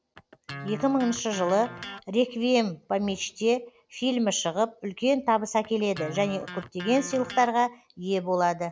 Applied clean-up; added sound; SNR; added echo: none; Electric guitar; 15 dB; none.